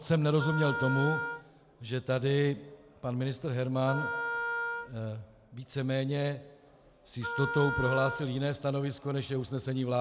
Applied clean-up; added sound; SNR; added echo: none; Wind instrument, woodwind instrument; 5 dB; none.